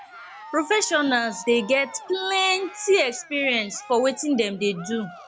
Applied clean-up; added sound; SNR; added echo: none; Cheering; 18 dB; none.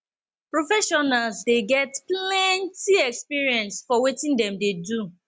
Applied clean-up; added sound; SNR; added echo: none; none; none; none.